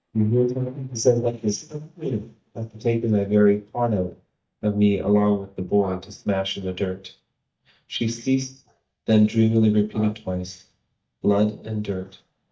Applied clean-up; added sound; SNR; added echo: neural mask model DeepFilterNet 3.